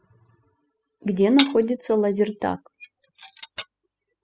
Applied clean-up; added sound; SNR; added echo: classical method spectral subtraction.